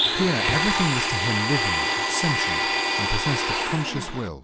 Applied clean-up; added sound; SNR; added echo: none; Domestic sounds, home sounds; -3 dB; none.